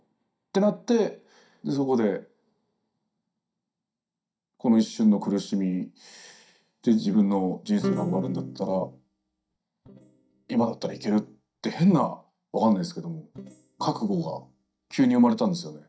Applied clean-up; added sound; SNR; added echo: neural mask model DeepFilterNet 3.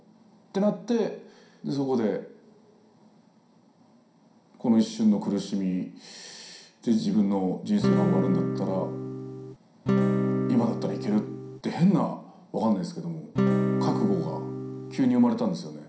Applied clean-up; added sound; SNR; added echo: none; Acoustic guitar / Strum; -1 dB; reverberation time 0.5 s.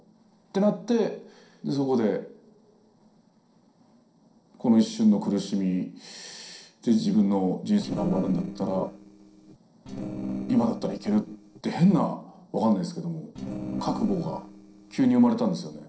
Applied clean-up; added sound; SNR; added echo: neural separator model SepFormer DNS4.